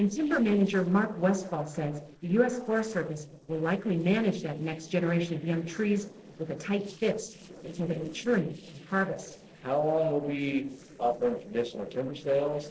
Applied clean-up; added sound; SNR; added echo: neural separator model SepFormer DNS4.